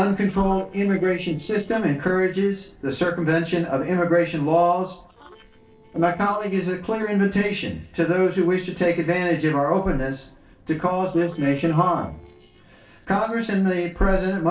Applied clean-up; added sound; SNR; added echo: neural separator model SepFormer DNS4.